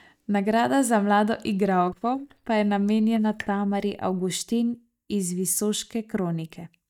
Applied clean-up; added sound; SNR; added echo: neural mask model DeepFilterNet 3.